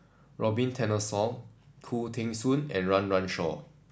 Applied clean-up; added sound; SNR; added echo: none; none; none; none.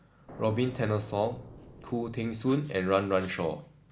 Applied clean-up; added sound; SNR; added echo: none; Writing + Explosion; 18 dB; none.